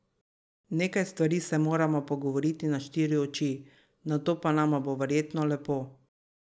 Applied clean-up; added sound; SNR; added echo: none; none; none; none.